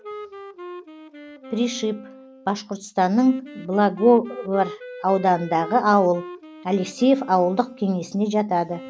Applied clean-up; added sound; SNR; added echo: none; Wind instrument, woodwind instrument; 17 dB; none.